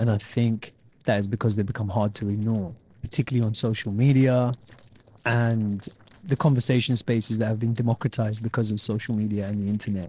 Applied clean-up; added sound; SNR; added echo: neural separator model SepFormer DNS4.